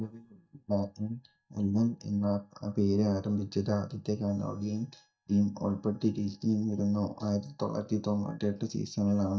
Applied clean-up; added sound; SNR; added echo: neural mask model DeepFilterNet 3.